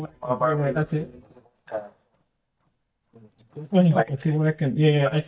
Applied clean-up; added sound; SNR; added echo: neural mask model DeepFilterNet 3.